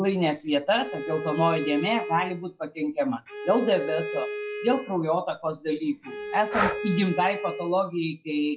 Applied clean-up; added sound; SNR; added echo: classical method log-MMSE.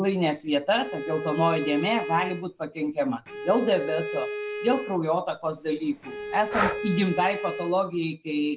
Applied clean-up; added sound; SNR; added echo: none; Bowed string instrument + Breathing; 7 dB; none.